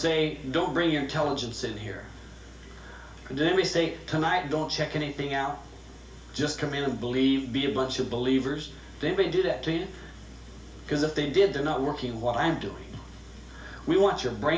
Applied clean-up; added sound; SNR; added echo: none; none; none; reverberation time 0.4 s.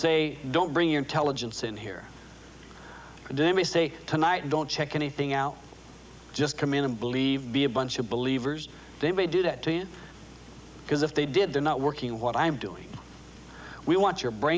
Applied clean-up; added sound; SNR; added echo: none; none; none; none.